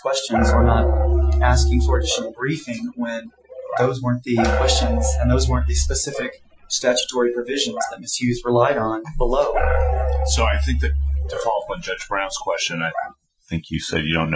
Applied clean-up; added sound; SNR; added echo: classical method Wiener filter.